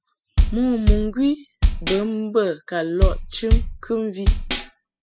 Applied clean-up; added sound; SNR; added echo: classical method spectral subtraction.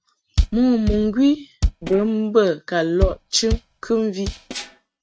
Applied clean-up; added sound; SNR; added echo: neural mask model RNNoise.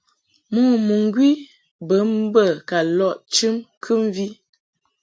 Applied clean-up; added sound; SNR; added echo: none; none; none; none.